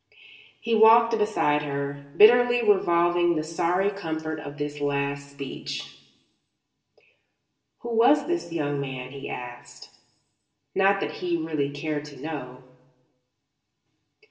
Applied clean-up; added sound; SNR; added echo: none; none; none; reverberation time 0.9 s.